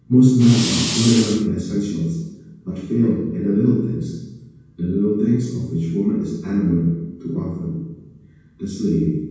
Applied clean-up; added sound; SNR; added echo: none; Fire; 5 dB; reverberation time 1.2 s.